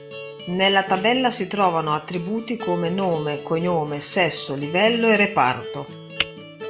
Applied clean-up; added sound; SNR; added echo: none; Acoustic guitar; 12 dB; none.